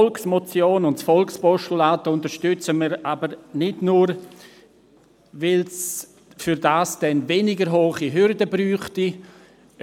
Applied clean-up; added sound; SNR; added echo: none; none; none; none.